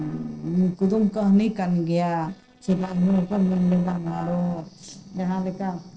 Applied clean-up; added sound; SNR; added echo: neural separator model SepFormer DNS4.